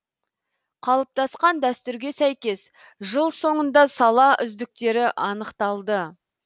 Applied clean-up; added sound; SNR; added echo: none; none; none; none.